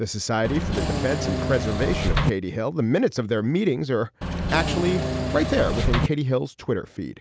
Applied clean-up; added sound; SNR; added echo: none; Engine / Mechanisms; 0 dB; none.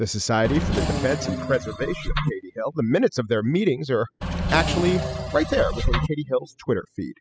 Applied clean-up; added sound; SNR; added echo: classical method spectral subtraction.